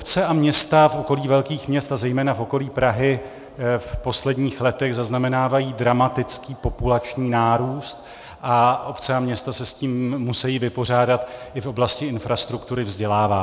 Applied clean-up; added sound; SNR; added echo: none; none; none; none.